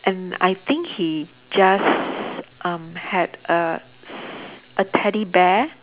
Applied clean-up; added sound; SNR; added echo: none; none; none; none.